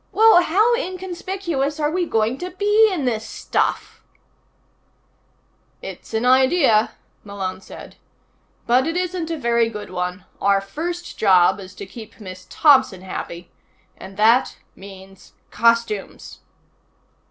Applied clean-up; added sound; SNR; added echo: none; none; none; none.